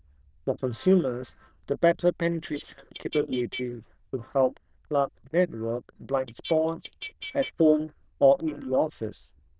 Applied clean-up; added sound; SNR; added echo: neural diffusion model UNIVERSE++.